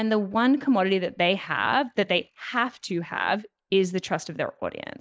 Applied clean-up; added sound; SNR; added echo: neural mask model Resemble Enhance denoiser.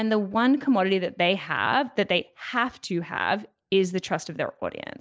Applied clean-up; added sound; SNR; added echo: none; none; none; none.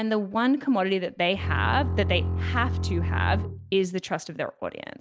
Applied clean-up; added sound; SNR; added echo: none; Bowed string instrument; 0 dB; none.